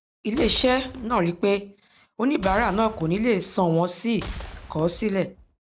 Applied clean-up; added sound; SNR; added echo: none; Boom; 14 dB; none.